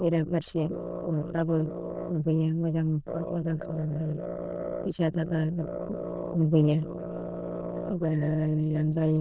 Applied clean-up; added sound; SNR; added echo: neural diffusion model UNIVERSE++.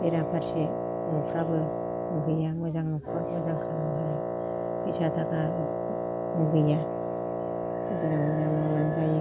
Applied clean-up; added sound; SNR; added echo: none; Wind instrument, woodwind instrument; 1 dB; none.